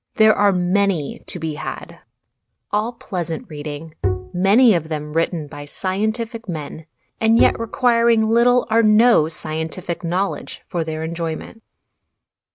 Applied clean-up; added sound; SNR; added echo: neural mask model RNNoise.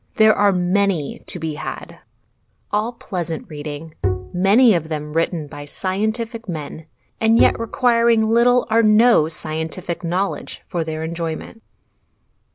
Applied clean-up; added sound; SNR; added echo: none; Bowed string instrument; 4 dB; none.